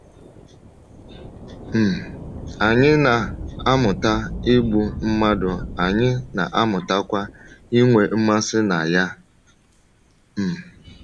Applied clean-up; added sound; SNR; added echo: none; Thunder / Rain; 14 dB; none.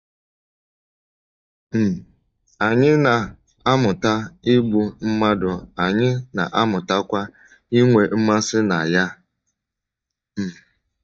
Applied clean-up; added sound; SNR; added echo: neural mask model DeepFilterNet 3.